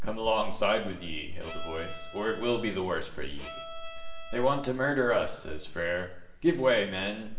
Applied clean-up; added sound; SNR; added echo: none; Bowed string instrument; 16 dB; reverberation time 0.7 s.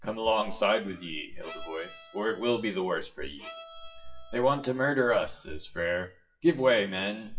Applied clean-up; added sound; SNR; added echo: classical method WPE with log-MMSE.